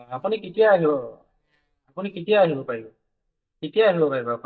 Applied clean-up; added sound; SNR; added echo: neural mask model DeepFilterNet 3.